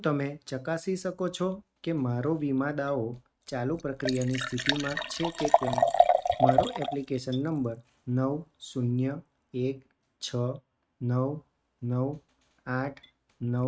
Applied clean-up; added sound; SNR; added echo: neural mask model RNNoise.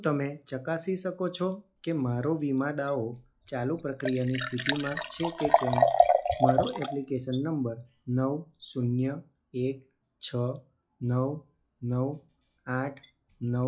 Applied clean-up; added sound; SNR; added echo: classical method log-MMSE.